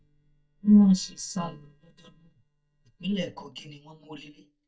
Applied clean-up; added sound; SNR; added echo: neural mask model DeepFilterNet 3.